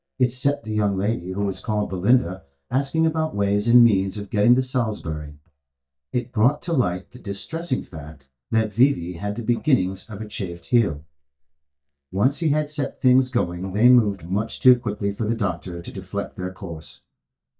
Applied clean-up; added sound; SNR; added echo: neural mask model DeepFilterNet 3.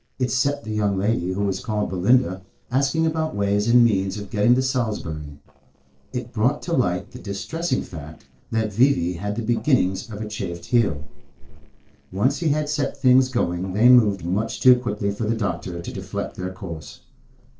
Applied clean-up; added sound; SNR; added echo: neural separator model SepFormer DNS4.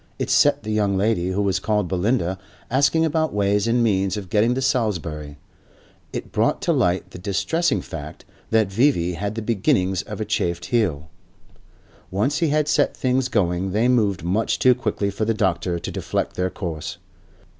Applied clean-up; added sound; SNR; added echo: none; none; none; none.